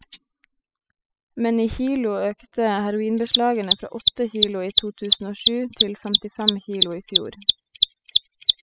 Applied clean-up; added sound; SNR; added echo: classical method spectral subtraction.